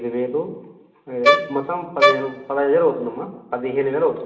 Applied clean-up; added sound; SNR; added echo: none; Wind instrument, woodwind instrument; -4 dB; reverberation time 0.8 s.